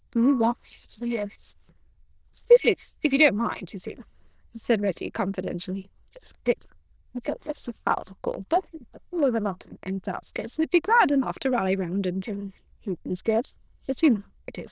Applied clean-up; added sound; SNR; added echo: neural diffusion model UNIVERSE++.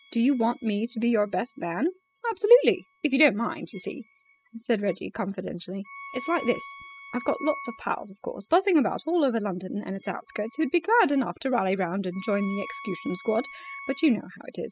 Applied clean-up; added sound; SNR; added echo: classical method spectral subtraction.